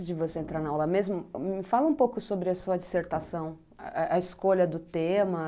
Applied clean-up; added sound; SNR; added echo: none; none; none; none.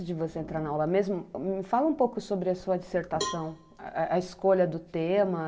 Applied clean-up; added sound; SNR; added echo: none; Cowbell; 13 dB; reverberation time 0.3 s.